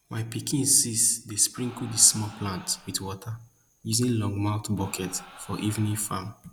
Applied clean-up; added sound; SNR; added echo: none; Crowd; 20 dB; none.